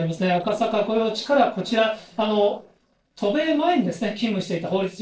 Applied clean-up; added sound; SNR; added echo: neural separator model SepFormer DNS4.